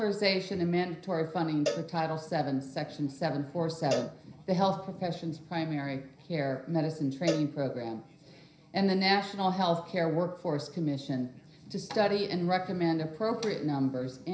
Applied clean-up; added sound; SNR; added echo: none; Cowbell; 10 dB; reverberation time 0.5 s.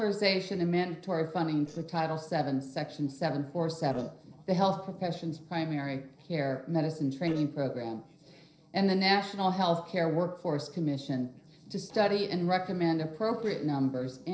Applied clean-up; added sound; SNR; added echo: neural separator model SepFormer DNS4.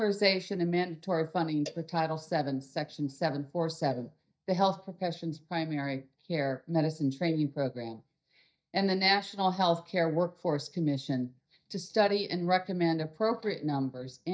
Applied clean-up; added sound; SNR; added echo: neural mask model DeepFilterNet 3.